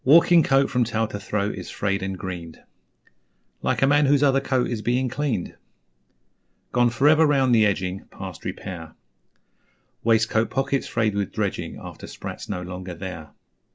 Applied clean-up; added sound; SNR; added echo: none; none; none; none.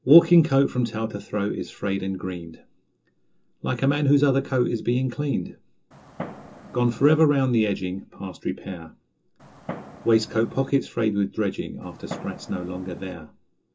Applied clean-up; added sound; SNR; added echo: none; Fireworks; 15 dB; reverberation time 0.2 s.